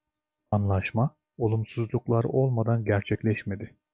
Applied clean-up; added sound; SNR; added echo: none; none; none; none.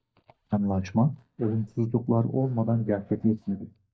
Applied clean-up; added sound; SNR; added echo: neural mask model DeepFilterNet 3.